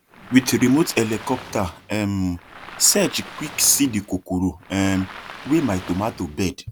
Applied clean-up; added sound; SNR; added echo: none; Waves, surf; 17 dB; none.